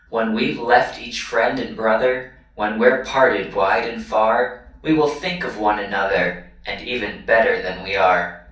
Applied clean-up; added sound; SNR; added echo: none; none; none; reverberation time 0.6 s.